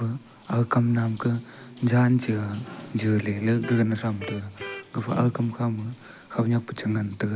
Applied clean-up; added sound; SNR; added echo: none; Electric guitar; 12 dB; none.